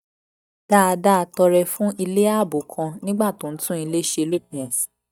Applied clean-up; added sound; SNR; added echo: neural mask model DeepFilterNet 3.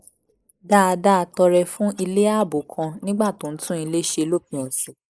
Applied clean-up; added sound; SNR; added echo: neural mask model Resemble Enhance denoiser.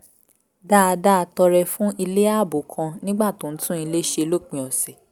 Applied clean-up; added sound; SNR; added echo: none; none; none; none.